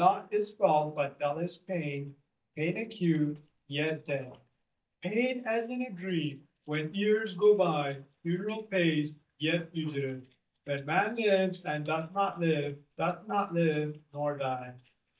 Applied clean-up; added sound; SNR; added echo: neural mask model DeepFilterNet 3.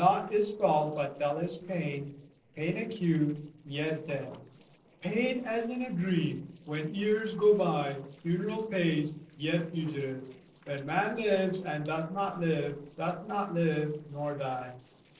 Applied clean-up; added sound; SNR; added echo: neural separator model SepFormer DNS4.